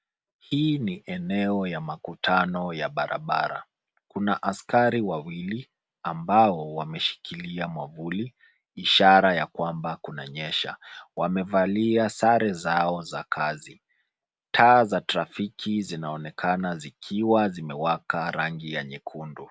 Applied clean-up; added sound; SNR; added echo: none; none; none; none.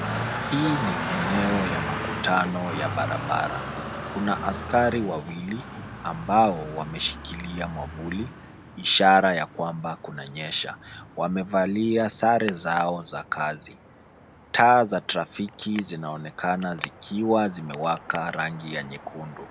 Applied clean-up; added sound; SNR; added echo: none; Traffic noise, roadway noise; 9 dB; none.